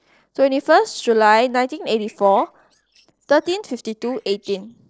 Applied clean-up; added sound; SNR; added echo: neural separator model SepFormer DNS4.